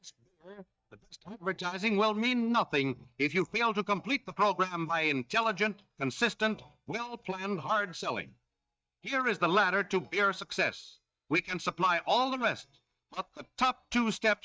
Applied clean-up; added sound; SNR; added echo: neural mask model DeepFilterNet 3.